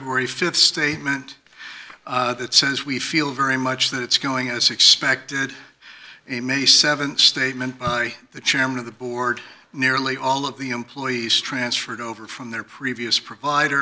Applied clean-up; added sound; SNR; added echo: none; none; none; none.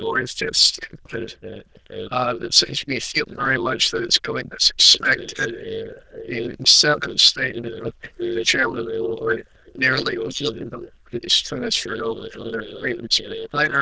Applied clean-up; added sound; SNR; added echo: neural diffusion model UNIVERSE++.